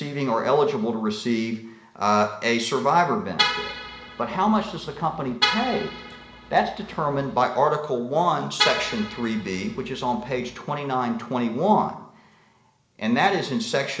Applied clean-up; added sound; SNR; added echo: none; Vehicle horn, car horn, honking; 6 dB; reverberation time 0.7 s.